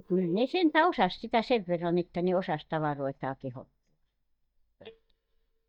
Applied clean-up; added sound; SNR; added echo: neural mask model DeepFilterNet 3.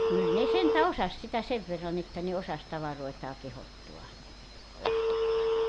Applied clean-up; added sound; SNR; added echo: none; Telephone; -2 dB; none.